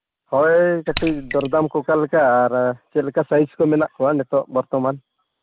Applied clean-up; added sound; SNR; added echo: none; Raindrop / Splash, splatter; 12 dB; none.